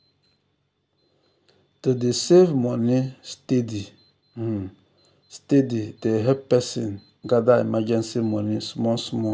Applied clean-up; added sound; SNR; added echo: none; none; none; none.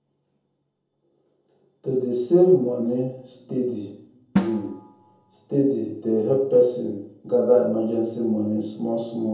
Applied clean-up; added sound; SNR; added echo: none; Drum; 10 dB; reverberation time 0.7 s.